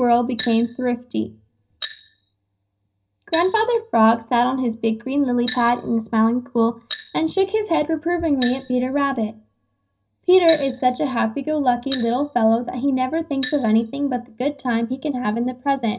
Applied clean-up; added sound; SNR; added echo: none; Glass; 17 dB; reverberation time 0.4 s.